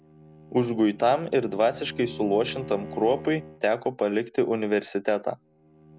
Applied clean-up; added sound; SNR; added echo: none; Bowed string instrument; 17 dB; none.